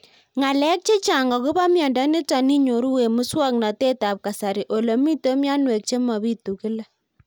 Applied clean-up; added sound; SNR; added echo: none; none; none; none.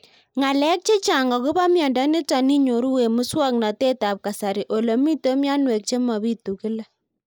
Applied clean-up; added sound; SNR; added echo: neural mask model Resemble Enhance denoiser.